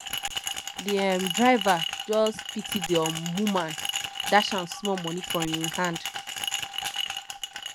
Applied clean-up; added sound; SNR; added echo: none; Glass; 5 dB; none.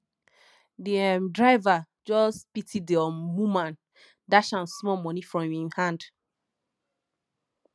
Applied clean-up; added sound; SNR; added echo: none; none; none; none.